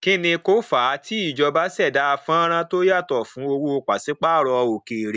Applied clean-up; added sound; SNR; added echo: none; none; none; none.